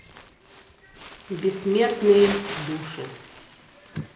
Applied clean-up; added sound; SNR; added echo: none; Crumpling, crinkling; 12 dB; reverberation time 0.5 s.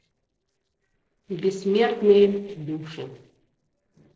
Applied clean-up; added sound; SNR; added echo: neural separator model SepFormer DNS4.